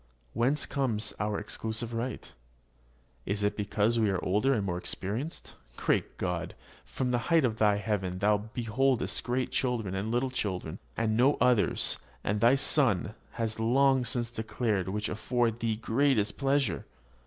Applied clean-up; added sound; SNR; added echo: none; none; none; none.